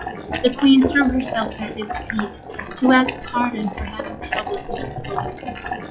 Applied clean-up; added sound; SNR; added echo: classical method log-MMSE.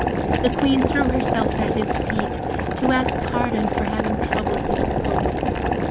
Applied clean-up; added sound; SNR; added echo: none; Boiling; -4 dB; none.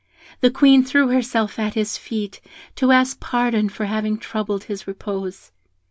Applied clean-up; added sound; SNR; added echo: none; none; none; none.